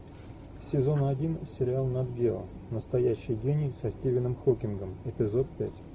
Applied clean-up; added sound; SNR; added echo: none; none; none; none.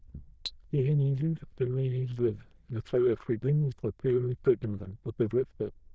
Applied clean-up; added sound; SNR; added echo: neural diffusion model UNIVERSE++.